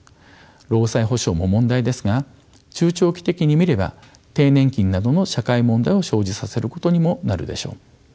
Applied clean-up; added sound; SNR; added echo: none; none; none; none.